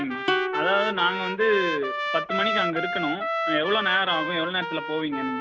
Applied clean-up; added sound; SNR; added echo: none; Trumpet + Plucked string instrument; 2 dB; none.